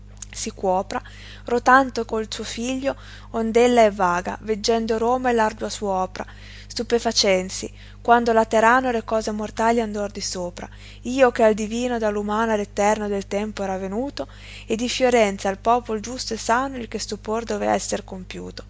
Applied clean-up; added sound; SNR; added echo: none; none; none; none.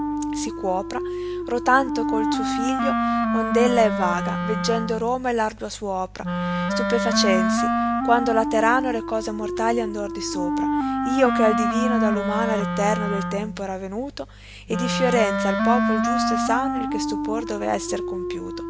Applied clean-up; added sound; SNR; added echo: none; Wind instrument, woodwind instrument; 0 dB; none.